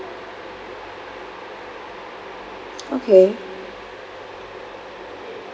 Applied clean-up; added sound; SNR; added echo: none; none; none; none.